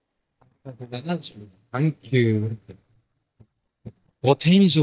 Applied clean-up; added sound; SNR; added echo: neural mask model DeepFilterNet 3.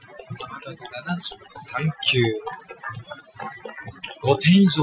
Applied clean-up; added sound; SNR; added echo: classical method Wiener filter.